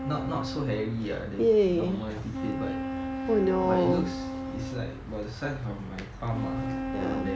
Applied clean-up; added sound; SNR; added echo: none; Wind instrument, woodwind instrument; 7 dB; none.